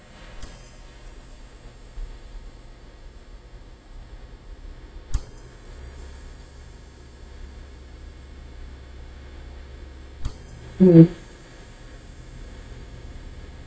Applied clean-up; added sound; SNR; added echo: neural mask model DeepFilterNet 3.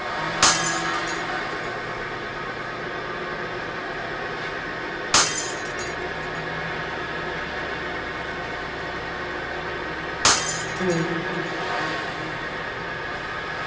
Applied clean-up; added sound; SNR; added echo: none; Shatter; -1 dB; reverberation time 2.6 s.